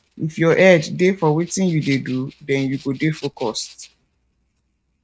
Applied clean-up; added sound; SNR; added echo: neural mask model RNNoise.